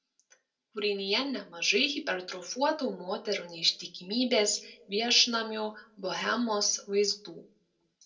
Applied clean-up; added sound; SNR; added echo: none; none; none; reverberation time 0.2 s.